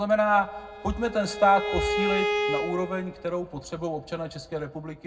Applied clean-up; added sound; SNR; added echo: none; Bowed string instrument; 4 dB; reverberation time 0.3 s.